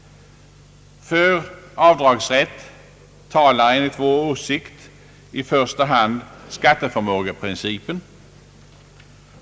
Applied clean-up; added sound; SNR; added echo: none; none; none; none.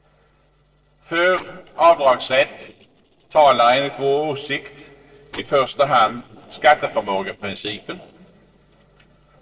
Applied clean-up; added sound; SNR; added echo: neural separator model SepFormer DNS4.